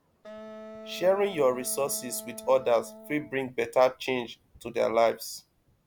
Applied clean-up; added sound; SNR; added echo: none; Wind instrument, woodwind instrument; 16 dB; none.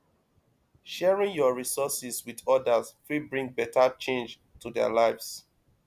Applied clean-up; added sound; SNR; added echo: none; none; none; none.